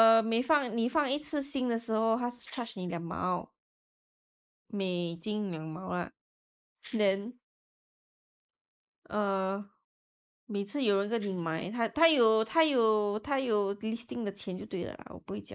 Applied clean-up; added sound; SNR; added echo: neural mask model Resemble Enhance denoiser.